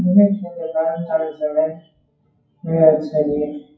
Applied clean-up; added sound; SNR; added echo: classical method WPE with log-MMSE.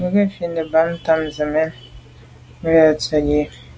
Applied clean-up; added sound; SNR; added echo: none; none; none; none.